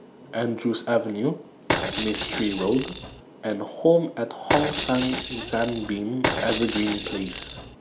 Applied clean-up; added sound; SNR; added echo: none; Rattle / Rattle (instrument); -4 dB; none.